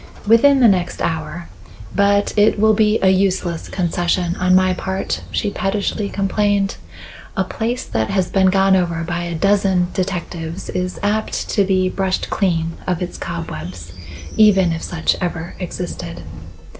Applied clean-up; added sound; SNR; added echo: none; Train; 13 dB; none.